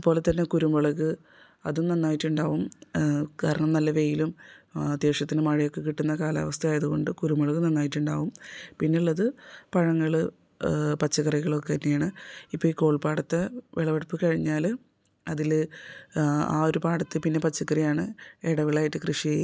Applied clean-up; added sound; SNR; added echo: none; none; none; none.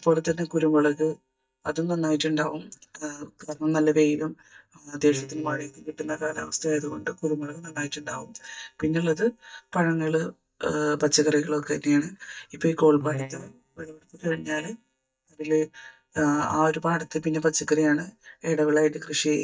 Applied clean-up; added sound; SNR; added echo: neural mask model DeepFilterNet 3.